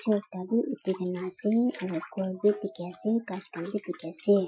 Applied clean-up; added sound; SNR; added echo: classical method Wiener filter.